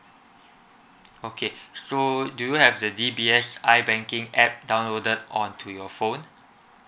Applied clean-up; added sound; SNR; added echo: none; none; none; none.